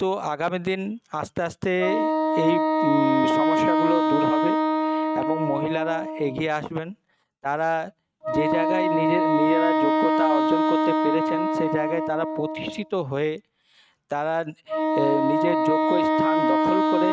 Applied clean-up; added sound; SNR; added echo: neural mask model RNNoise.